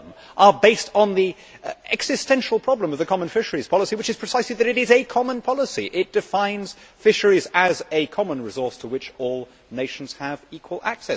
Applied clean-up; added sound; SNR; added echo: none; none; none; none.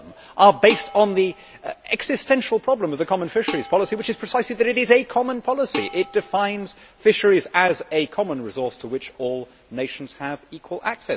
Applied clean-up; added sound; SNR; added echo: none; Dishes, pots, and pans; 15 dB; none.